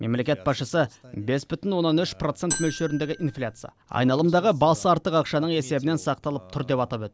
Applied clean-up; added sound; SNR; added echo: none; Marimba, xylophone; 6 dB; none.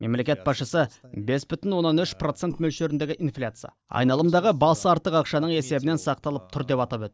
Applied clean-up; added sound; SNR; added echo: neural mask model DeepFilterNet 3.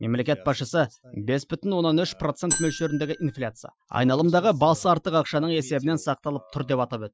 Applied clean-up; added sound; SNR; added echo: classical method Wiener filter.